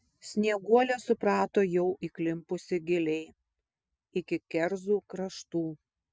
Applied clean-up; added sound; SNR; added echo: none; none; none; none.